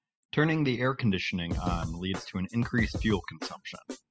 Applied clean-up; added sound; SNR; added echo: classical method spectral subtraction.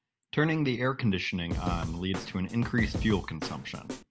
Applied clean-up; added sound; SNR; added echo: none; Snare drum / Drum kit; 5 dB; none.